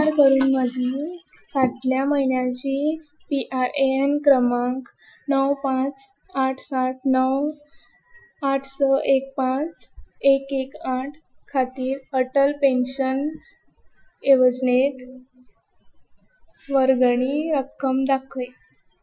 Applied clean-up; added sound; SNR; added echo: classical method Wiener filter.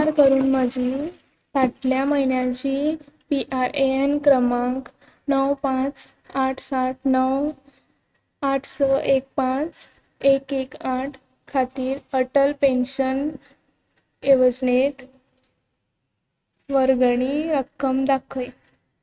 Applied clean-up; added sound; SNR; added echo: neural mask model RNNoise.